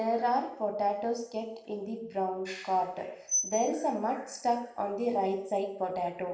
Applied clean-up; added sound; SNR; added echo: none; none; none; reverberation time 0.7 s.